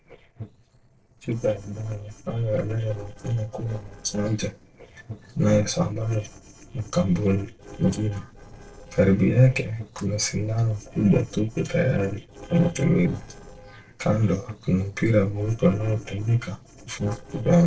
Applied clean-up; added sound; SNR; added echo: neural separator model SepFormer DNS4.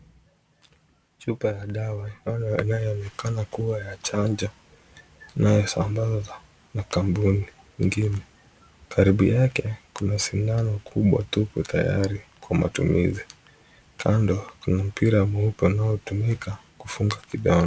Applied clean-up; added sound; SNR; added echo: none; none; none; none.